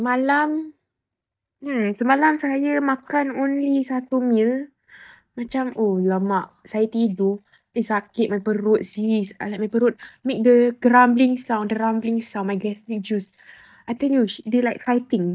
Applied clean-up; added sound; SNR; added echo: neural mask model DeepFilterNet 3.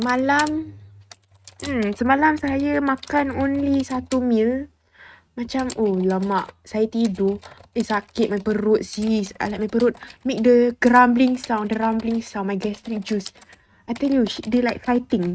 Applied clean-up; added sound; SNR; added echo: neural mask model RNNoise.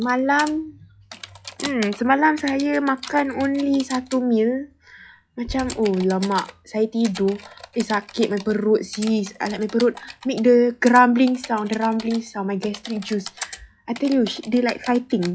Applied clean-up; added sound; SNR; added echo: classical method log-MMSE.